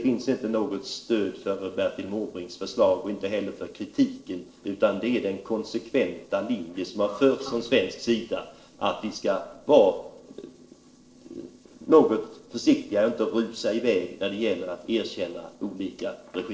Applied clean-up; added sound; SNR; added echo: neural separator model SepFormer DNS4.